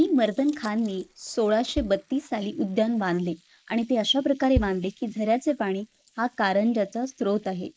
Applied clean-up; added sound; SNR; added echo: neural mask model Resemble Enhance denoiser.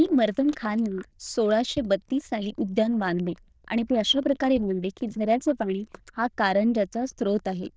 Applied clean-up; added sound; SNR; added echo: neural diffusion model UNIVERSE++.